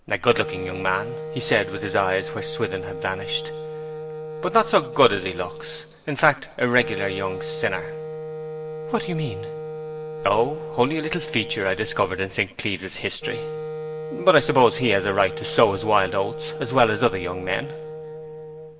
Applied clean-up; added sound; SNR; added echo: none; Wind instrument, woodwind instrument; 9 dB; reverberation time 1.9 s.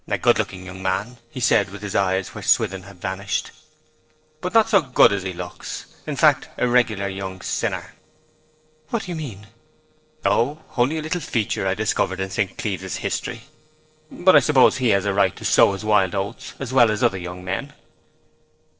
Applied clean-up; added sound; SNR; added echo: neural separator model SepFormer DNS4.